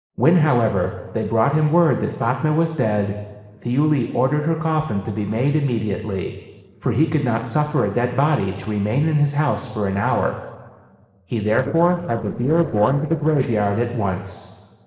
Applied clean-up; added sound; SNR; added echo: neural separator model SepFormer DNS4.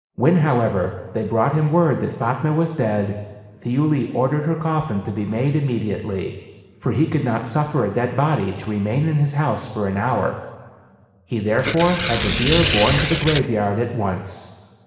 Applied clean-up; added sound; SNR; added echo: none; Tearing; 2 dB; reverberation time 2.0 s.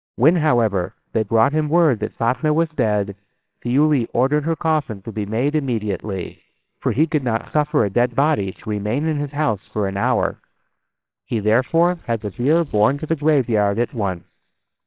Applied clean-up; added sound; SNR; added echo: neural separator model SepFormer WHAMR!.